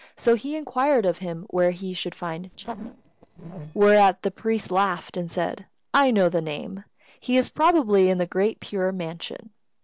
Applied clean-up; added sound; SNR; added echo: neural separator model SepFormer DNS4.